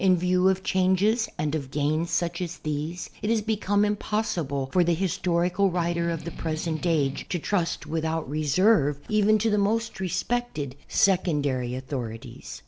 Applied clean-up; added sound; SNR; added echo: none; Strum; 13 dB; none.